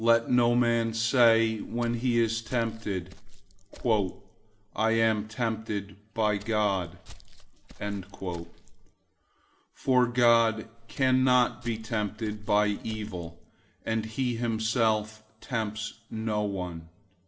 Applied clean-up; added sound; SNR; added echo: none; Walk, footsteps; 16 dB; reverberation time 0.4 s.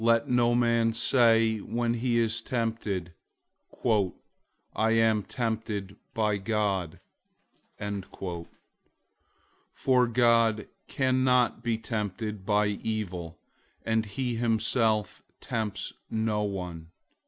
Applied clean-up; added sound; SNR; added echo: none; none; none; none.